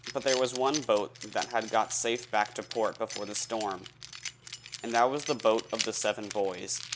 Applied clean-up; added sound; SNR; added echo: none; Keys jangling; 11 dB; none.